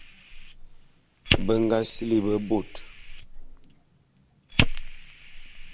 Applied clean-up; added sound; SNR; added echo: none; Fire; 0 dB; none.